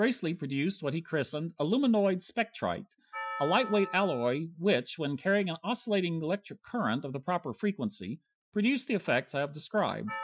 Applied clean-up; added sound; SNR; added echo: classical method Wiener filter.